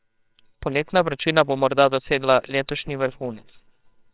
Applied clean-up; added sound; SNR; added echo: neural separator model SepFormer WHAMR!.